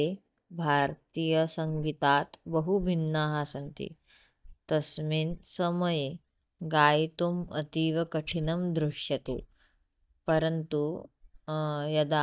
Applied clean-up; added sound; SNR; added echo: neural mask model DeepFilterNet 3.